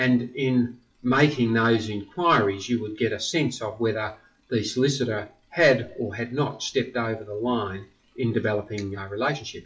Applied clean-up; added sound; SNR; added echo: classical method WPE with log-MMSE.